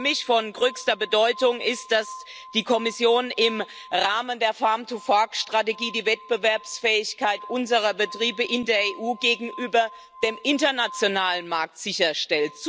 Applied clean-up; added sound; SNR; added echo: none; Glass; 20 dB; none.